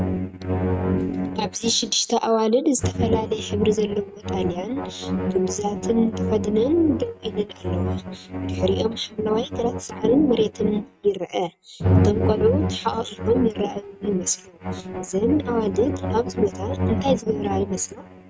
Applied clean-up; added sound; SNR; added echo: neural mask model RNNoise.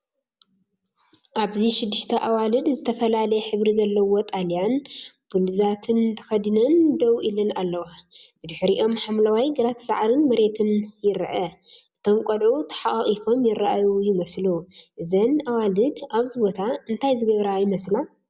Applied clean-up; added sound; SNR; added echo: none; none; none; none.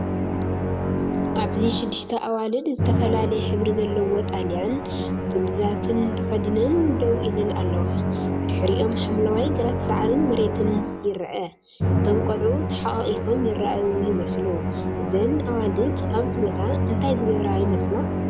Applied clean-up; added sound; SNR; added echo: none; Musical instrument; -1 dB; none.